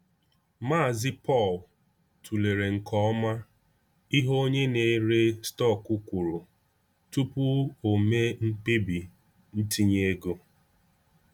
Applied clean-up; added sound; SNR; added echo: none; none; none; none.